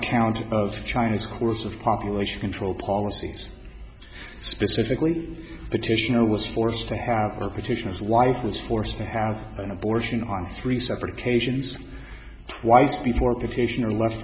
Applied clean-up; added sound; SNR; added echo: none; none; none; none.